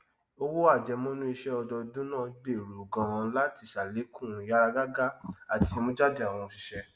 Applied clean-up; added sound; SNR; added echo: none; none; none; none.